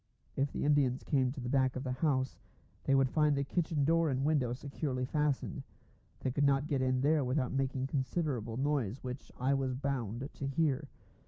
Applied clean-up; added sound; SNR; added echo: none; none; none; none.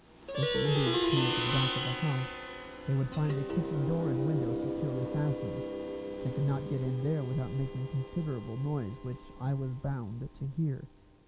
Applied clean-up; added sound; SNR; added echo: none; Plucked string instrument; 2 dB; none.